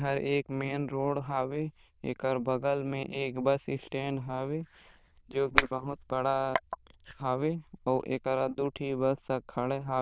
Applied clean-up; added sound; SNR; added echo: neural diffusion model UNIVERSE++.